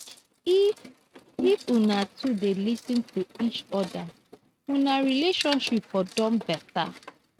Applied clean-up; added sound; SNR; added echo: neural mask model RNNoise.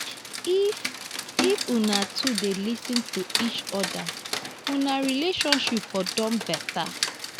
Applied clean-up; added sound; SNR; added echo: none; Rain; 4 dB; none.